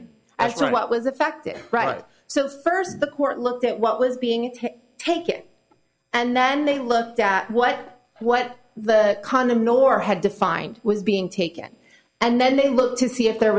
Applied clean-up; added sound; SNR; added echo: none; none; none; none.